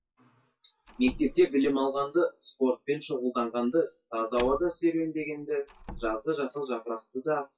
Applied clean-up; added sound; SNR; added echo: classical method WPE with log-MMSE.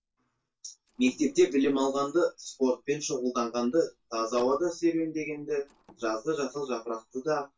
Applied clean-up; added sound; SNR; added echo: neural separator model SepFormer DNS4.